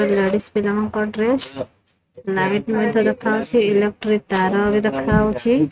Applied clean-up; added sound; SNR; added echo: neural mask model RNNoise.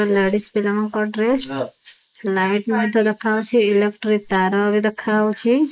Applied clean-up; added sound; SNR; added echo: neural mask model Resemble Enhance denoiser.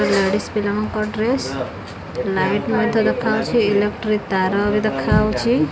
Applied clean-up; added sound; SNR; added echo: none; none; none; none.